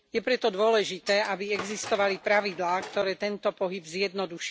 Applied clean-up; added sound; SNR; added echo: none; Tools; 15 dB; none.